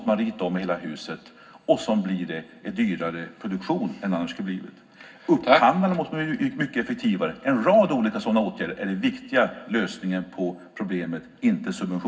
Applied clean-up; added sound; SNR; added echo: none; none; none; reverberation time 0.4 s.